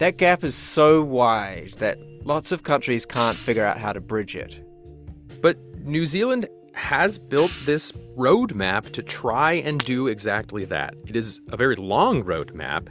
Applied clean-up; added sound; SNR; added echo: none; Shatter + Hi-hat; 15 dB; none.